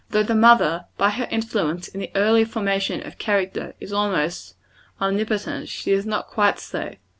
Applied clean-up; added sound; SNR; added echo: none; none; none; none.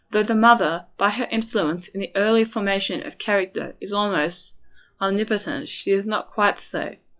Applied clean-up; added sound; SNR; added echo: classical method log-MMSE.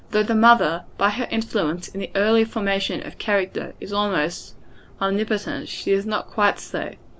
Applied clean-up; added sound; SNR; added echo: none; Subway, metro, underground; 19 dB; none.